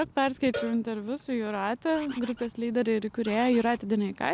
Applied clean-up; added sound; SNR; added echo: none; Bird + Cowbell; 14 dB; none.